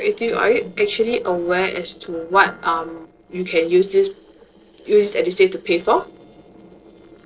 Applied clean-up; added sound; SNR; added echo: neural separator model SepFormer DNS4.